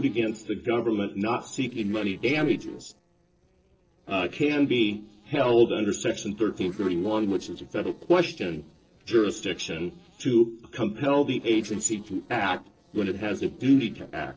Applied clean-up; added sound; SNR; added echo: neural separator model SepFormer DNS4.